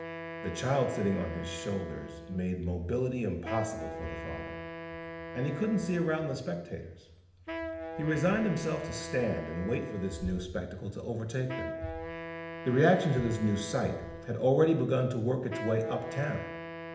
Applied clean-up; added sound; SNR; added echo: none; Wind instrument, woodwind instrument; 10 dB; reverberation time 0.8 s.